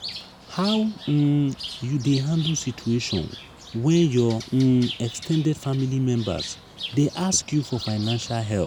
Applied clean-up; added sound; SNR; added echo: none; Bird; 14 dB; none.